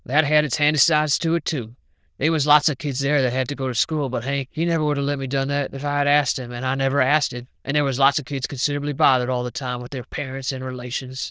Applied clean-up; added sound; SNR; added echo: neural diffusion model UNIVERSE++.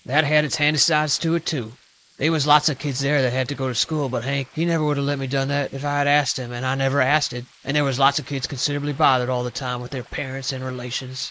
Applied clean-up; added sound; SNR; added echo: neural mask model Resemble Enhance denoiser.